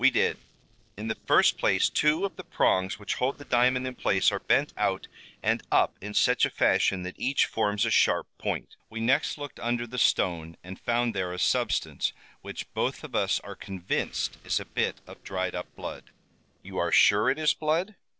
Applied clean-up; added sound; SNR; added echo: neural separator model SepFormer DNS4.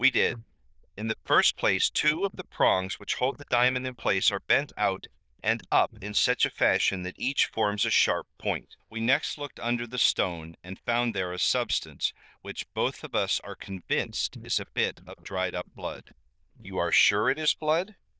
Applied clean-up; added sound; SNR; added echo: neural diffusion model UNIVERSE++.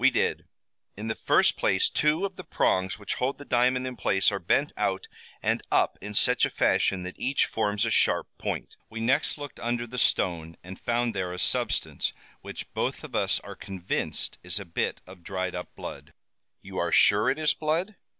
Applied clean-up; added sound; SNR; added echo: none; none; none; none.